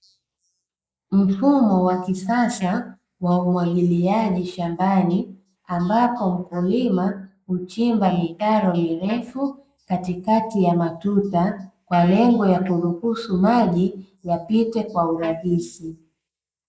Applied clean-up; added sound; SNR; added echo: neural mask model Resemble Enhance denoiser.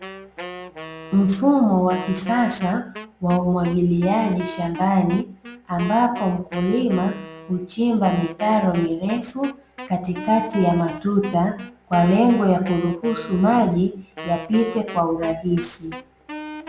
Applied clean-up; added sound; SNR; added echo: none; Wind instrument, woodwind instrument; 15 dB; none.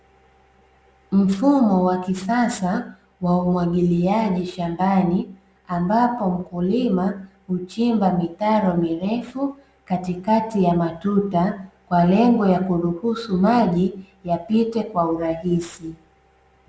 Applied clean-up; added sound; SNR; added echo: none; none; none; none.